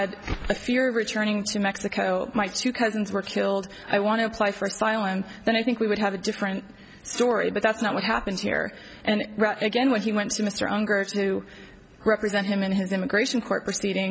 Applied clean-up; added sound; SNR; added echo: none; none; none; none.